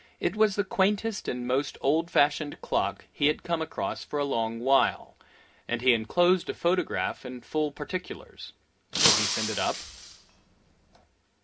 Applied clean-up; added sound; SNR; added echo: none; Shatter; 2 dB; reverberation time 0.3 s.